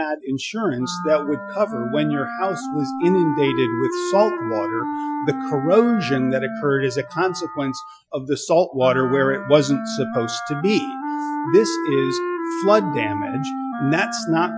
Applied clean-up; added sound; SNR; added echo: classical method Wiener filter.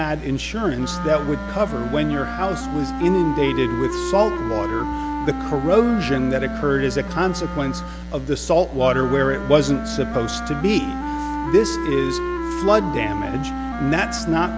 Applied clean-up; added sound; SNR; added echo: none; Wind instrument, woodwind instrument; 6 dB; none.